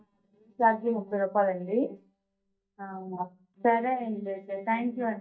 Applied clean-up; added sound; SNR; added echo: neural mask model DeepFilterNet 3.